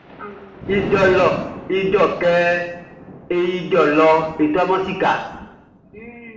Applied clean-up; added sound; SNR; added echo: none; Thunder; 14 dB; reverberation time 0.8 s.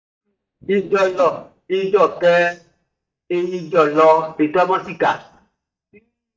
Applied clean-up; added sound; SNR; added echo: neural mask model DeepFilterNet 3.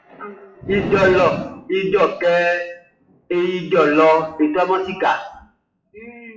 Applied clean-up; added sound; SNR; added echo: classical method WPE with log-MMSE.